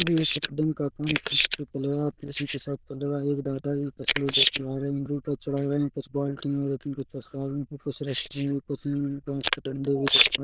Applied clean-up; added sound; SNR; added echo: neural diffusion model UNIVERSE++.